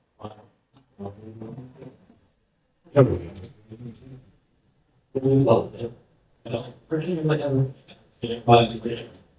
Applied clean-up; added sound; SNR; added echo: neural mask model DeepFilterNet 3.